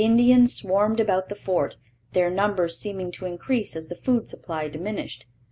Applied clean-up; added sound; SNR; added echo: none; none; none; none.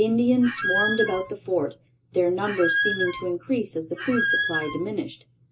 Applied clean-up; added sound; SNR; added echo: none; Squeak; 1 dB; reverberation time 0.2 s.